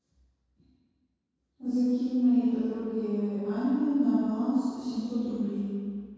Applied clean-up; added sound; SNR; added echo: none; none; none; reverberation time 2.0 s.